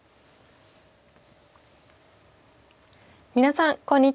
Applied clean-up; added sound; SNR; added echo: none; none; none; none.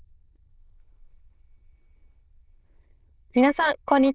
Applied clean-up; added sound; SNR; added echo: neural diffusion model UNIVERSE++.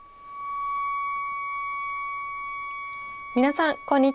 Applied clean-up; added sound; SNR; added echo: none; Wind instrument, woodwind instrument; 4 dB; none.